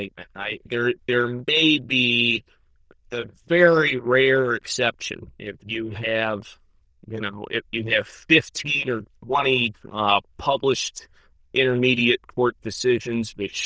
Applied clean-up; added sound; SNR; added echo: neural diffusion model UNIVERSE++.